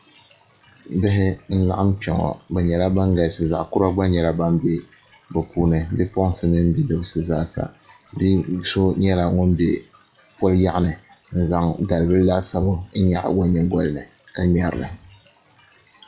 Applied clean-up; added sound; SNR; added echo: classical method log-MMSE.